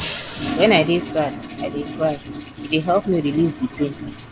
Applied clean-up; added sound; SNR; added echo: none; Toilet flush; 9 dB; none.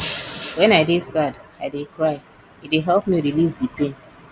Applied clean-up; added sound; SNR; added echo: none; none; none; none.